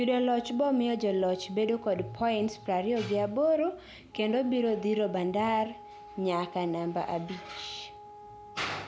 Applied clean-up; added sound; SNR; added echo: none; Wind instrument, woodwind instrument; 19 dB; none.